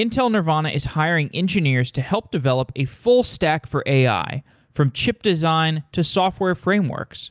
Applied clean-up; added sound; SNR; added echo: none; none; none; none.